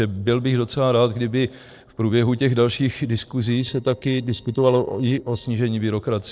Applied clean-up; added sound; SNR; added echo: neural separator model SepFormer DNS4.